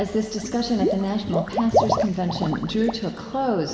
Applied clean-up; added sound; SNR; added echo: none; Water / Liquid; 3 dB; reverberation time 2.8 s.